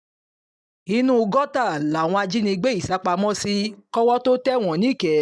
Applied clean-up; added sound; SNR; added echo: neural mask model DeepFilterNet 3.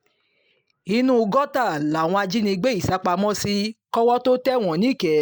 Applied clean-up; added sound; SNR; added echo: neural mask model Resemble Enhance denoiser.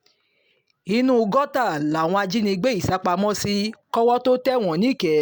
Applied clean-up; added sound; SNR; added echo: none; none; none; none.